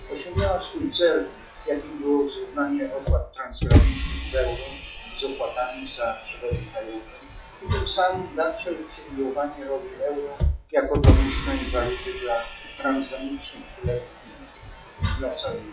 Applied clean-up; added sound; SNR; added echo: classical method WPE with log-MMSE.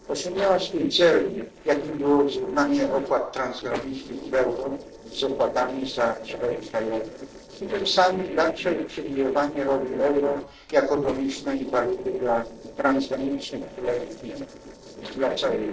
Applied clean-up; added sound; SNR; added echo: neural separator model SepFormer DNS4.